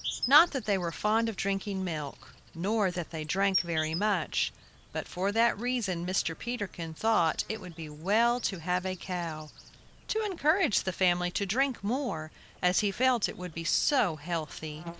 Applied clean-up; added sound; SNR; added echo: none; Insect; 15 dB; none.